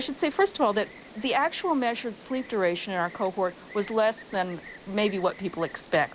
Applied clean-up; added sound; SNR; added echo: none; Insect; 18 dB; none.